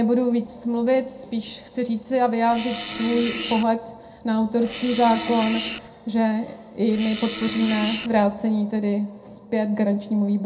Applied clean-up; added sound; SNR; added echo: none; Fart; 7 dB; reverberation time 0.2 s.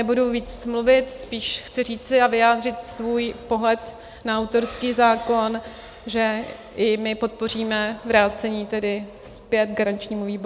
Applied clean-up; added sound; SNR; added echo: none; none; none; none.